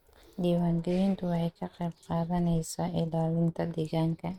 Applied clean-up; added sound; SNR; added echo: neural mask model RNNoise.